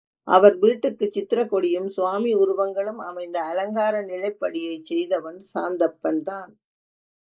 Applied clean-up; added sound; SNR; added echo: neural mask model Resemble Enhance denoiser.